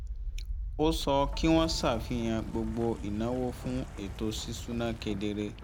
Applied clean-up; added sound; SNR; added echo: none; Wind; 6 dB; none.